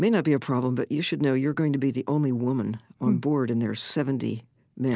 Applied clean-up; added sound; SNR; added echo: none; none; none; none.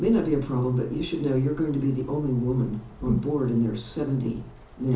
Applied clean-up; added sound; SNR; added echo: none; Cricket; 17 dB; reverberation time 0.7 s.